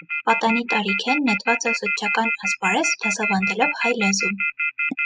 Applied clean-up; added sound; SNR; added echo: classical method spectral subtraction.